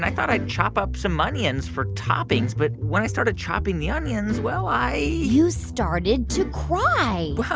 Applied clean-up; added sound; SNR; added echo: none; none; none; none.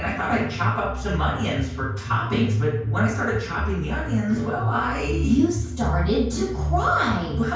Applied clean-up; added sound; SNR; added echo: none; none; none; reverberation time 0.5 s.